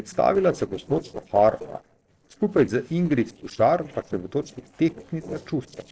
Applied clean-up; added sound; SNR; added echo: neural separator model SepFormer DNS4.